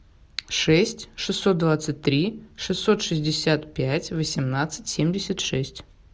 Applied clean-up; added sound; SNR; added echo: none; none; none; none.